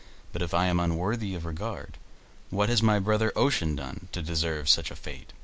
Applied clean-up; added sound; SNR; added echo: none; none; none; none.